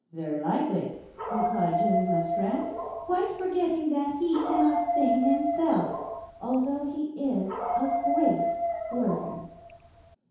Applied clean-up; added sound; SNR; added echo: none; Dog; 2 dB; reverberation time 0.8 s.